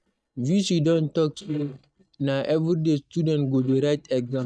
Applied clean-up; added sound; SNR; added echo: neural mask model DeepFilterNet 3.